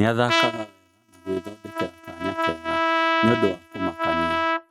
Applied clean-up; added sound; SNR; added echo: neural mask model RNNoise.